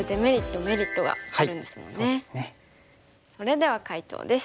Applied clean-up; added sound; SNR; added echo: none; none; none; none.